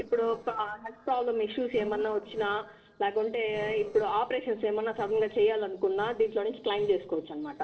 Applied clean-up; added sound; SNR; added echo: neural separator model SepFormer DNS4.